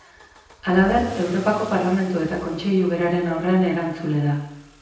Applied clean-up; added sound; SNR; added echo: none; Engine starting / Accelerating, revving, vroom / Car; 19 dB; reverberation time 0.9 s.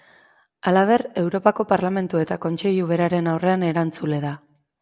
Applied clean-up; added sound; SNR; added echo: none; none; none; none.